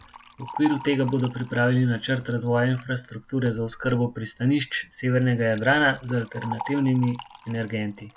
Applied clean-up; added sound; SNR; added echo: none; Liquid; 17 dB; none.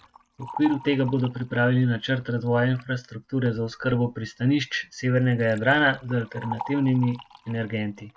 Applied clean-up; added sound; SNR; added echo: neural mask model RNNoise.